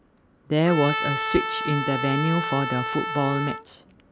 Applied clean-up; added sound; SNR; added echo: none; Trumpet; 4 dB; none.